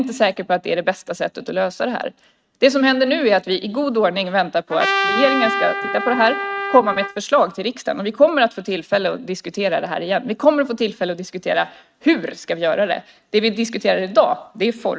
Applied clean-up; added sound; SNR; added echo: neural mask model RNNoise.